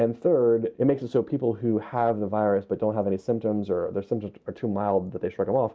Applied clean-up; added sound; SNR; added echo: none; none; none; none.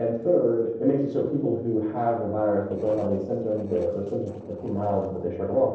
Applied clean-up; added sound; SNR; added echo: neural separator model SepFormer DNS4.